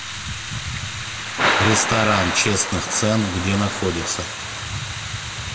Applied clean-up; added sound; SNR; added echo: none; Thunder / Rain; 2 dB; reverberation time 1.2 s.